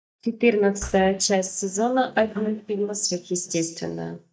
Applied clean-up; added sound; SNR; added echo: neural mask model DeepFilterNet 3.